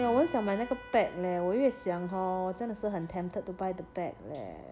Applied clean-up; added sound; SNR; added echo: none; Trumpet; 19 dB; none.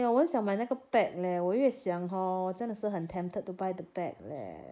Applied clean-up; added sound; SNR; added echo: neural mask model Resemble Enhance denoiser.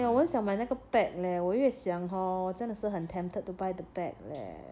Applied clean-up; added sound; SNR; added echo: none; none; none; none.